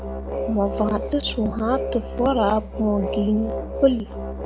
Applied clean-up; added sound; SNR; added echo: none; Musical instrument; 6 dB; none.